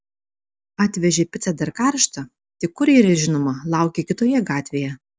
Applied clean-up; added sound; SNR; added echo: none; none; none; none.